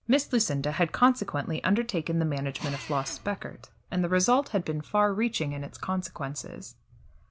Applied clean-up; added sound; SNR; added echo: none; Drill; 18 dB; none.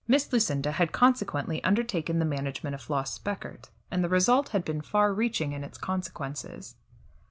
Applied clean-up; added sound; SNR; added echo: none; none; none; none.